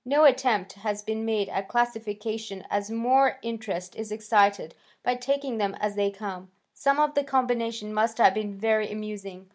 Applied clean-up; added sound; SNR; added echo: none; none; none; none.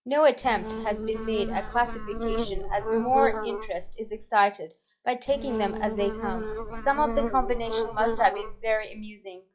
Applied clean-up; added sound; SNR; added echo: classical method log-MMSE.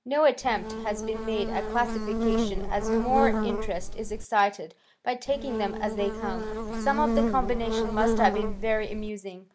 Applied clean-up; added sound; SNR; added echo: none; Buzz; 0 dB; none.